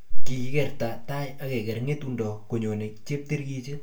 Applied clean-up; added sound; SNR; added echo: none; none; none; reverberation time 0.3 s.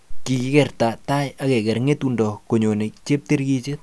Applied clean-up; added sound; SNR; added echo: none; none; none; none.